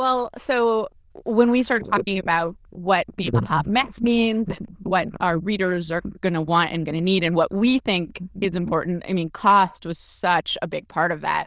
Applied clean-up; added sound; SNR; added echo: neural diffusion model UNIVERSE++.